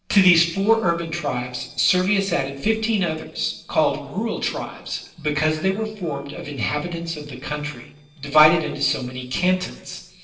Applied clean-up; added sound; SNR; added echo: neural separator model SepFormer DNS4.